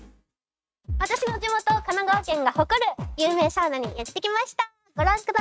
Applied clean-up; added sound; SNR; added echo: neural mask model RNNoise.